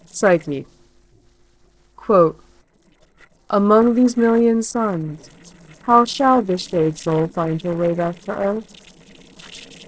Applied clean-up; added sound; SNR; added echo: neural separator model SepFormer DNS4.